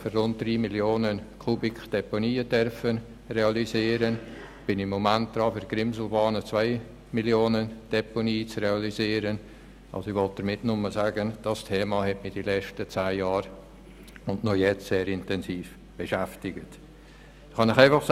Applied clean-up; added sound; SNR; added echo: none; none; none; none.